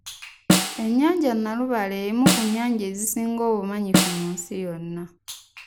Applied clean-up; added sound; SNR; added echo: none; Snare drum; 1 dB; none.